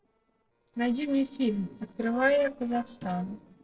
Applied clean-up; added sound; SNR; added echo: neural separator model SepFormer DNS4.